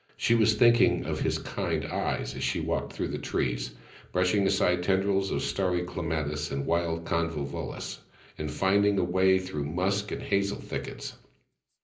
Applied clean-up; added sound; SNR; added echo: none; none; none; reverberation time 0.5 s.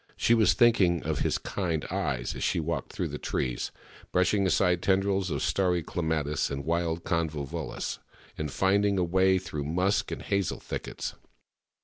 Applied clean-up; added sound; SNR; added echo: none; none; none; none.